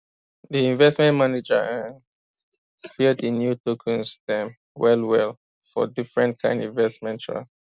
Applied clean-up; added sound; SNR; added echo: none; none; none; none.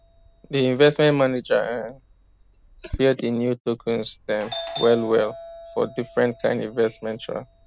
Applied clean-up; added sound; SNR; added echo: none; Doorbell; 16 dB; none.